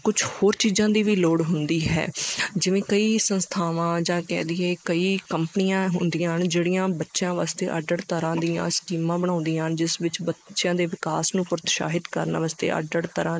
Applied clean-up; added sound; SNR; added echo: neural mask model Resemble Enhance denoiser.